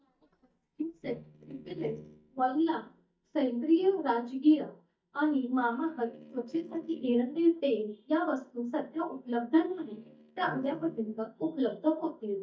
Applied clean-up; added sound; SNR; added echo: neural mask model DeepFilterNet 3.